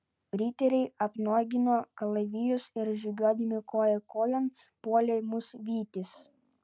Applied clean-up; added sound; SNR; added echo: none; none; none; none.